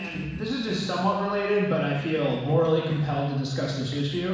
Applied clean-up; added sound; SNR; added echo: none; Cough; 17 dB; reverberation time 1.1 s.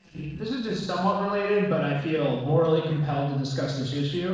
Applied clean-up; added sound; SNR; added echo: neural separator model SepFormer DNS4.